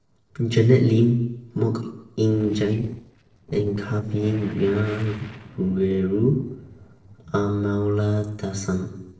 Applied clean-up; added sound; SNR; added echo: neural separator model SepFormer DNS4.